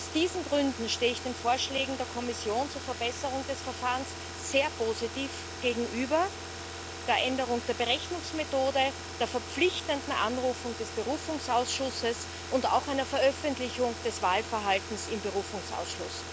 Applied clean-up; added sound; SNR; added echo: none; Car; 9 dB; none.